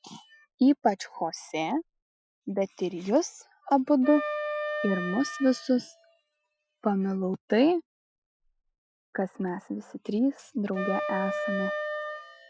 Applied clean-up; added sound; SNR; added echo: classical method Wiener filter.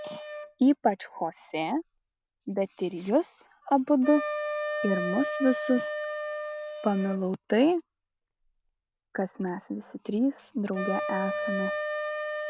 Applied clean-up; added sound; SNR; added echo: none; Wind instrument, woodwind instrument; 7 dB; none.